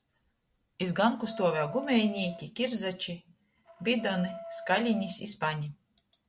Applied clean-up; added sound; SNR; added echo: none; Wind instrument, woodwind instrument; 14 dB; none.